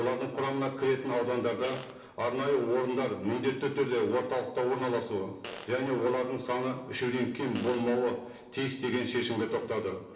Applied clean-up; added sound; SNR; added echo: none; Fart; 18 dB; reverberation time 0.9 s.